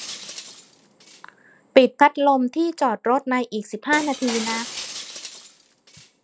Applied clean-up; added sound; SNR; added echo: none; Shatter; 14 dB; none.